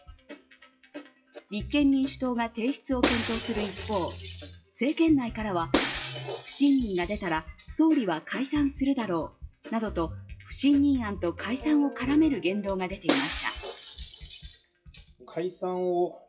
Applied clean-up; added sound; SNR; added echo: classical method WPE with log-MMSE.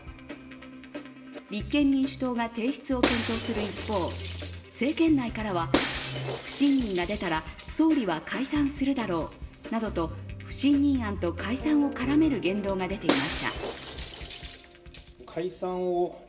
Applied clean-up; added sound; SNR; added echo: none; Shatter; 5 dB; reverberation time 1.9 s.